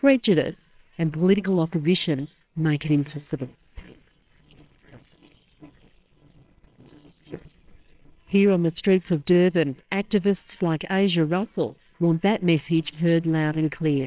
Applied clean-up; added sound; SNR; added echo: neural separator model SepFormer WHAMR!.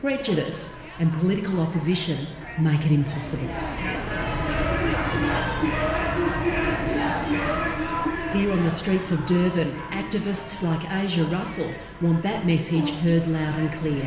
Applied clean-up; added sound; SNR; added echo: none; Brass instrument; 10 dB; reverberation time 1.1 s.